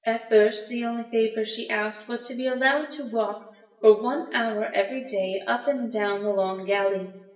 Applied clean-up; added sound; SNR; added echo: none; none; none; reverberation time 0.8 s.